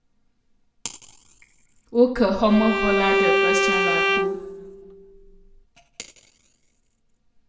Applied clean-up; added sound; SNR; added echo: none; Bowed string instrument; -3 dB; reverberation time 1.6 s.